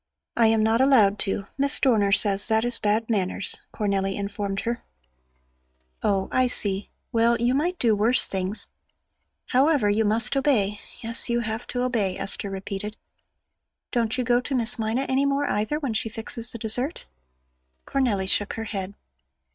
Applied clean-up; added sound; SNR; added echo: neural mask model RNNoise.